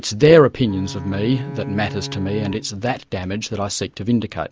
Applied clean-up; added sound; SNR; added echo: none; Bowed string instrument; 13 dB; none.